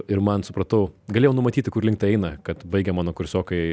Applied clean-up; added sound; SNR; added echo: none; none; none; none.